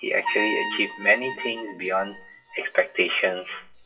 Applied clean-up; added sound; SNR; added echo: classical method WPE with log-MMSE.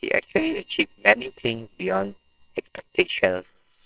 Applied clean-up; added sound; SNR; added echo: neural separator model SepFormer WHAMR!.